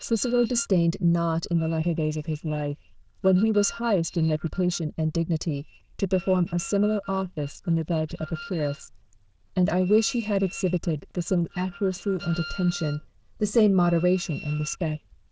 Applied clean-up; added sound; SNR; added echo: neural diffusion model UNIVERSE++.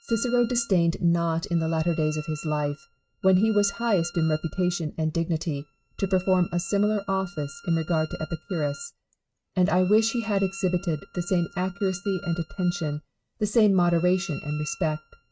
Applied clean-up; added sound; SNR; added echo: neural mask model RNNoise.